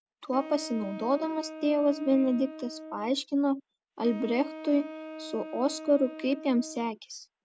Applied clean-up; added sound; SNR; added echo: none; Wind instrument, woodwind instrument; 13 dB; none.